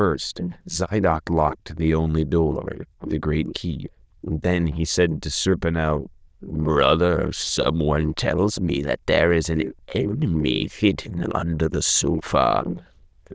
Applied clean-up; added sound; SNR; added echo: neural diffusion model UNIVERSE++.